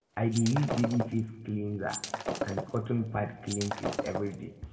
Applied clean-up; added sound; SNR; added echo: none; Shatter; 6 dB; reverberation time 1.0 s.